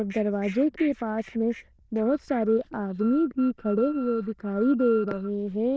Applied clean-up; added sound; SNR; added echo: neural diffusion model UNIVERSE++.